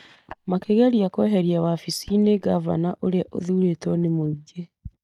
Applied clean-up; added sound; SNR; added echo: neural mask model DeepFilterNet 3.